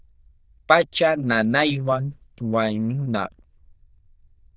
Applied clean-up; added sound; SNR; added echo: neural diffusion model UNIVERSE++.